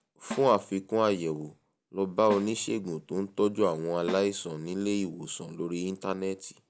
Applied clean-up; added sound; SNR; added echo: none; Snare drum; 16 dB; none.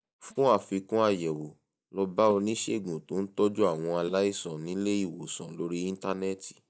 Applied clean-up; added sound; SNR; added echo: neural mask model DeepFilterNet 3.